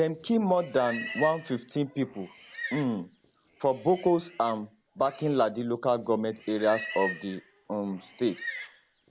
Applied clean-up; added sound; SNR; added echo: none; Livestock, farm animals, working animals; 13 dB; none.